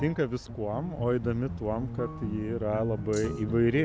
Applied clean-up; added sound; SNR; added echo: none; Rattle (instrument); 18 dB; none.